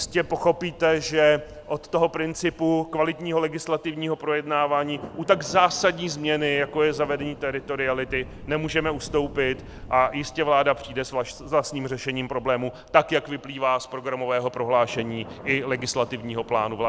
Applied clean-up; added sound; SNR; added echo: none; Thunder; 19 dB; none.